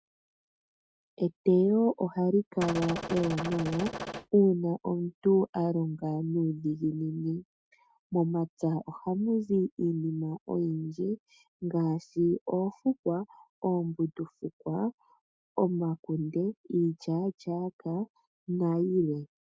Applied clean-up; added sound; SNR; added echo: neural mask model RNNoise.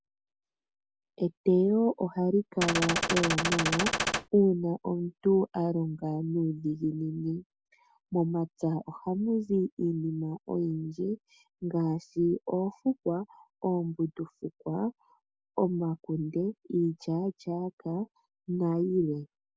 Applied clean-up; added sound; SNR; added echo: none; Gunshot, gunfire; -1 dB; none.